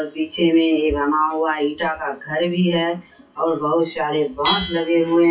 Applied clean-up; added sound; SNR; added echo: classical method WPE with log-MMSE.